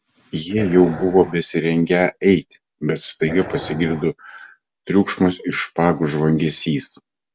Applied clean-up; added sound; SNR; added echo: none; Dog; 12 dB; none.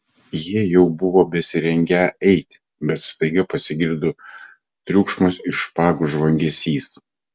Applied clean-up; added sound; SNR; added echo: none; none; none; none.